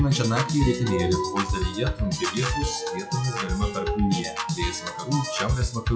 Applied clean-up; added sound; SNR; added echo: classical method WPE with log-MMSE.